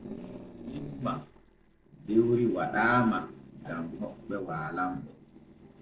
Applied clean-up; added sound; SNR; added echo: neural separator model SepFormer DNS4.